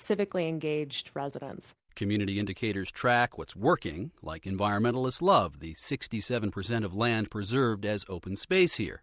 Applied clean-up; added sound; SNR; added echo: none; none; none; none.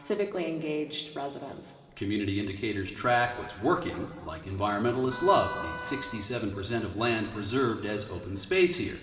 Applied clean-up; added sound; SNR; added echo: none; Wind instrument, woodwind instrument; 12 dB; reverberation time 2.1 s.